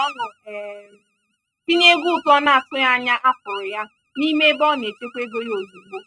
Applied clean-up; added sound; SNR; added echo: neural mask model RNNoise.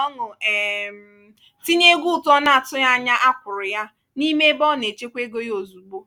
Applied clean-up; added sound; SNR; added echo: none; none; none; none.